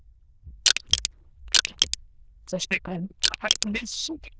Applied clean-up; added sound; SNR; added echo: neural diffusion model UNIVERSE++.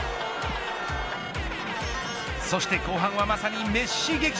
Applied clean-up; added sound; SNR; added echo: none; none; none; none.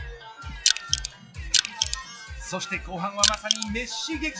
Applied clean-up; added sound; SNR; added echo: classical method log-MMSE.